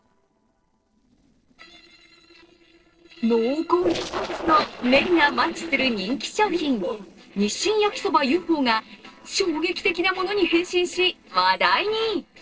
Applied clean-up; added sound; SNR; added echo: neural separator model SepFormer DNS4.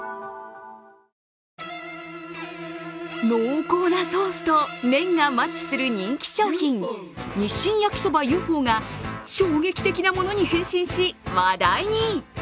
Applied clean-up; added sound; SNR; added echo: none; none; none; none.